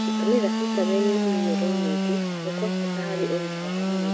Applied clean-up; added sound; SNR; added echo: none; Sawing / Engine; -3 dB; none.